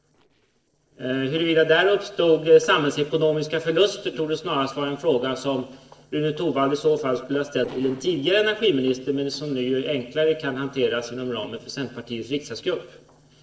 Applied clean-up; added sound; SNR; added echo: neural separator model SepFormer DNS4.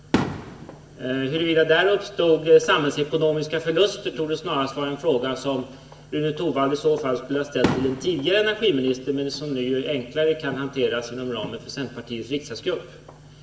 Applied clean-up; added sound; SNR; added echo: none; Fireworks; 12 dB; reverberation time 0.7 s.